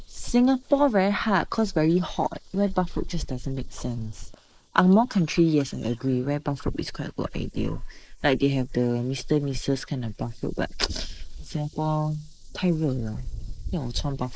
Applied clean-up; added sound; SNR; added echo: neural mask model Resemble Enhance denoiser.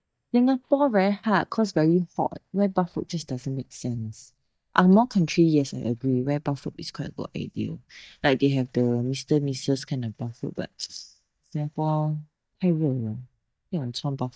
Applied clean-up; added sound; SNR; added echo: neural mask model DeepFilterNet 3.